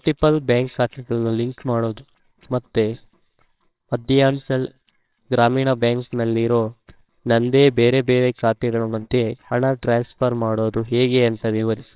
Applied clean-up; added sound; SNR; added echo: neural separator model SepFormer WHAMR!.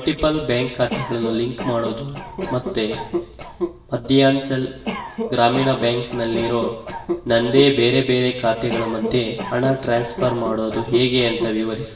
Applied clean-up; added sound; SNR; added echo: none; Cough; 9 dB; reverberation time 1.2 s.